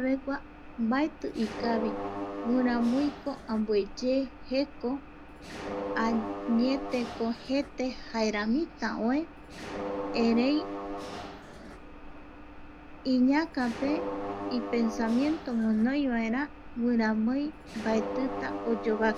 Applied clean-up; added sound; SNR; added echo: none; Mechanisms; 8 dB; none.